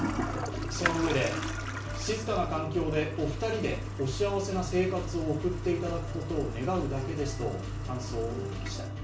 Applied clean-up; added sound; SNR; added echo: none; Toilet flush; 4 dB; reverberation time 0.3 s.